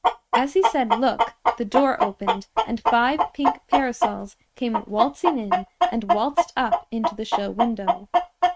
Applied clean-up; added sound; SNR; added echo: neural mask model RNNoise.